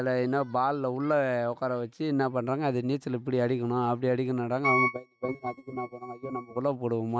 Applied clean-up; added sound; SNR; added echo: neural mask model RNNoise.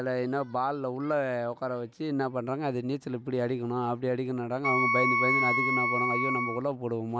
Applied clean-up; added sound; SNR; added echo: none; Wind instrument, woodwind instrument; -3 dB; none.